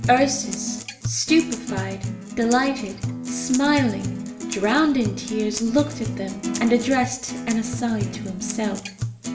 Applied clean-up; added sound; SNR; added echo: none; Acoustic guitar; 6 dB; reverberation time 0.9 s.